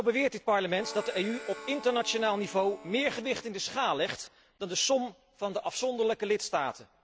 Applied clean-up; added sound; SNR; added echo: none; Harmonica; 15 dB; none.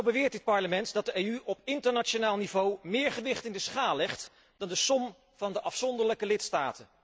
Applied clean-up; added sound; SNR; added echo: none; none; none; none.